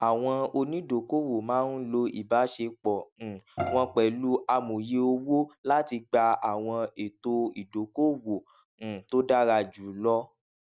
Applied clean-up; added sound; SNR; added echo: none; Bowed string instrument; 8 dB; none.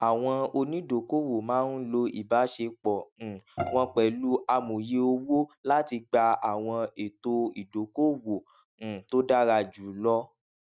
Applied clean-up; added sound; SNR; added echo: neural mask model RNNoise.